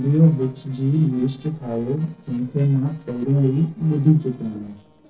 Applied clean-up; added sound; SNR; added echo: neural separator model SepFormer DNS4.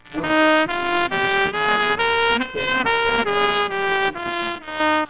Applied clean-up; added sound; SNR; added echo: neural separator model SepFormer WHAMR!.